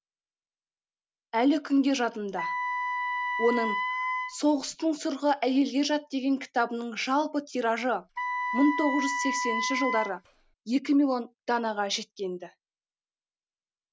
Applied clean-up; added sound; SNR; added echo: none; Wind instrument, woodwind instrument; 2 dB; none.